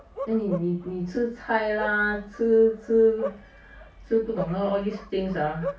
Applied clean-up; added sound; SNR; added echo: none; Bark; 13 dB; reverberation time 0.3 s.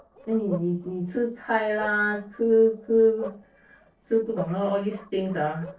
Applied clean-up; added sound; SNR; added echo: neural separator model SepFormer DNS4.